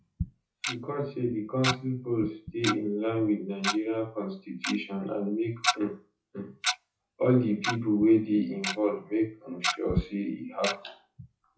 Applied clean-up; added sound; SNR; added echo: classical method WPE with log-MMSE.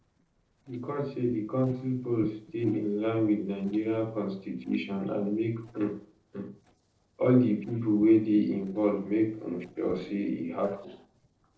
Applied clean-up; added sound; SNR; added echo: neural separator model SepFormer DNS4.